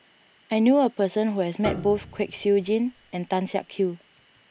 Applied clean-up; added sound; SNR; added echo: none; Piano; 13 dB; none.